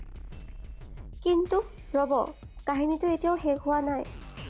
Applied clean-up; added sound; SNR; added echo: none; Drum kit; 14 dB; none.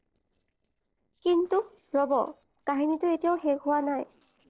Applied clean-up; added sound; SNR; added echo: neural separator model SepFormer DNS4.